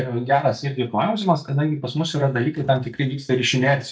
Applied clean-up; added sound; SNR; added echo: neural mask model DeepFilterNet 3.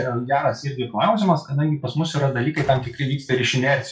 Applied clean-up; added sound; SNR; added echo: classical method WPE with log-MMSE.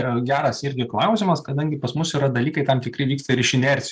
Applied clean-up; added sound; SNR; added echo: none; none; none; none.